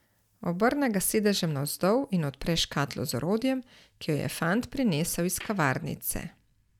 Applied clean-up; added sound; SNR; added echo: neural mask model DeepFilterNet 3.